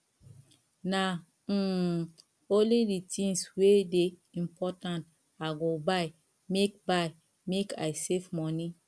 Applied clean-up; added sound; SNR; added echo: none; none; none; none.